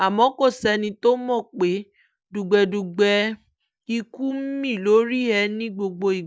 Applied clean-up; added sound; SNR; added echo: none; none; none; none.